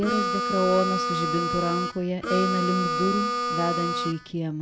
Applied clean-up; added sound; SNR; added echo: none; Harmonica; 0 dB; none.